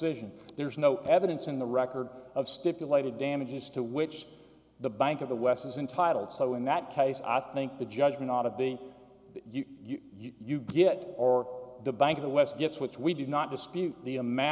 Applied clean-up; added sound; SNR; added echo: none; none; none; none.